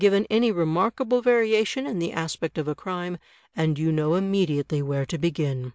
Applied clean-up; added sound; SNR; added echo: none; none; none; none.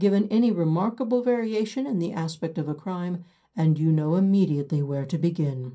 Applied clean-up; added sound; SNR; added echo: none; none; none; reverberation time 0.3 s.